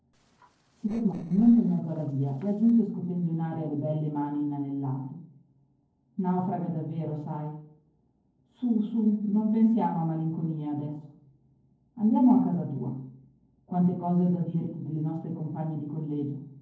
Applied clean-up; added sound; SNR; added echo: neural separator model SepFormer DNS4.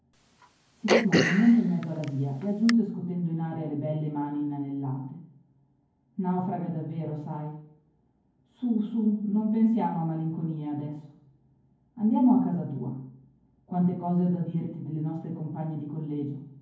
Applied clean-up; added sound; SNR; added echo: none; Cough; 1 dB; reverberation time 0.9 s.